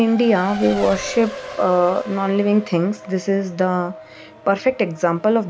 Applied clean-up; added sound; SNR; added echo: none; Race car, auto racing; 15 dB; none.